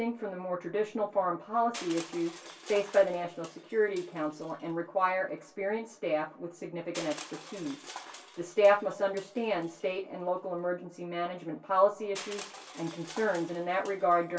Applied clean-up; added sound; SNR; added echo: none; Crushing; 18 dB; reverberation time 0.2 s.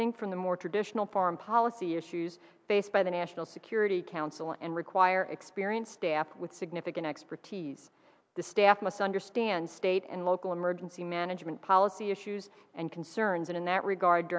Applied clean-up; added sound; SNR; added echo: none; none; none; none.